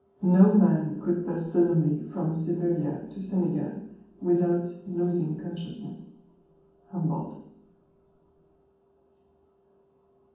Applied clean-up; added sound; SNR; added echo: none; none; none; reverberation time 1.2 s.